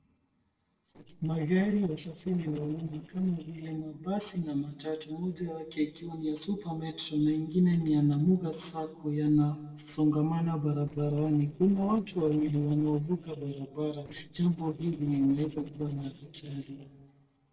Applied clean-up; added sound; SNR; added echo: neural separator model SepFormer DNS4.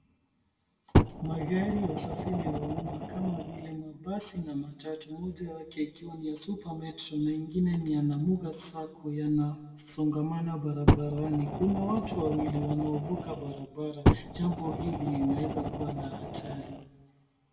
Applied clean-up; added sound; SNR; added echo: none; Fire; -2 dB; reverberation time 1.2 s.